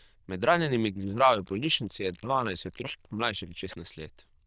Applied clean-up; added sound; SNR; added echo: neural diffusion model UNIVERSE++.